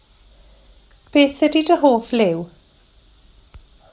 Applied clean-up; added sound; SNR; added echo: none; none; none; none.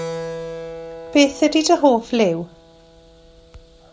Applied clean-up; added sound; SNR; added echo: none; Keyboard (musical); 13 dB; none.